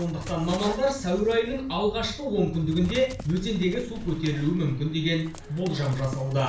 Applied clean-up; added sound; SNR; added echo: none; Dog; 18 dB; reverberation time 0.3 s.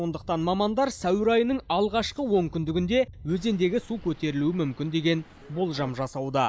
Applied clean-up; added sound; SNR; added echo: none; none; none; none.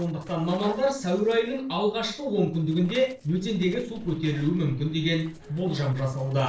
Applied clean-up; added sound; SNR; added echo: neural separator model SepFormer DNS4.